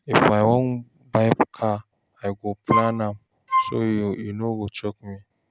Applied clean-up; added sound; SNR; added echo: none; Wind instrument, woodwind instrument; 2 dB; none.